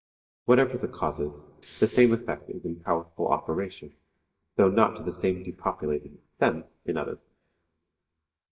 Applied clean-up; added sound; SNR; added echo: neural mask model DeepFilterNet 3.